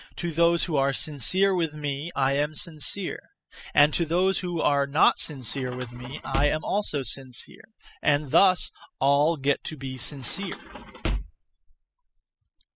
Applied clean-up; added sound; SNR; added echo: classical method spectral subtraction.